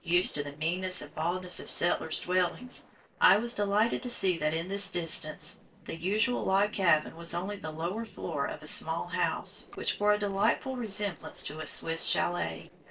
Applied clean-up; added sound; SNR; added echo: neural separator model SepFormer DNS4.